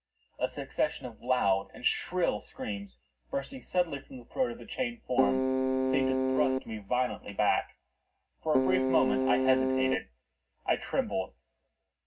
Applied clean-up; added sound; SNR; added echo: none; Keyboard (musical); -5 dB; reverberation time 0.4 s.